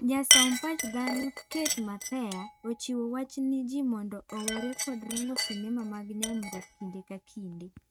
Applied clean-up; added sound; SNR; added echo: neural mask model RNNoise.